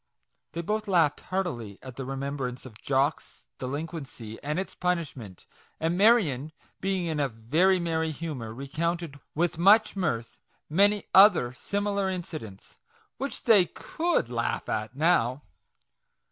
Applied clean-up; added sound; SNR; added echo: none; none; none; none.